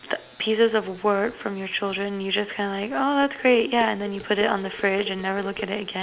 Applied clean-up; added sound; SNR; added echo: none; Dishes, pots, and pans; 15 dB; none.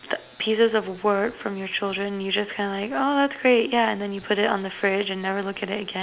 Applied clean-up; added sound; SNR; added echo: none; none; none; none.